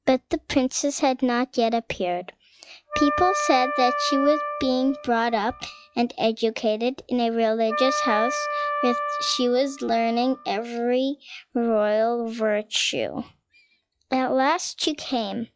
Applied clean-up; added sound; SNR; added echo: classical method log-MMSE.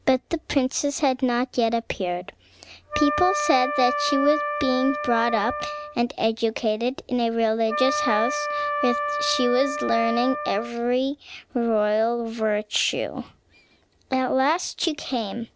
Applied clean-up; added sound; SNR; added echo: none; Wind instrument, woodwind instrument; 3 dB; none.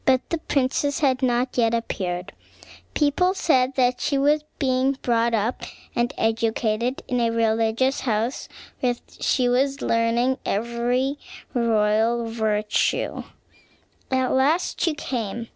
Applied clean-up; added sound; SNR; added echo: none; none; none; none.